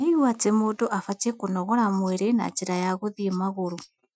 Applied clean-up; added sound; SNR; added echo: classical method Wiener filter.